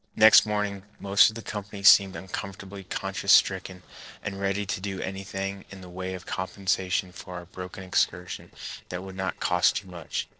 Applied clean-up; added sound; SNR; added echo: neural separator model SepFormer DNS4.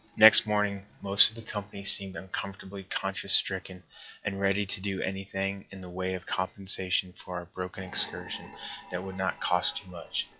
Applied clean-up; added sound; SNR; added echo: classical method log-MMSE.